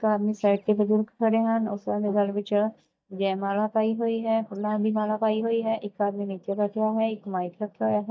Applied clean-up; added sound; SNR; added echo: neural mask model DeepFilterNet 3.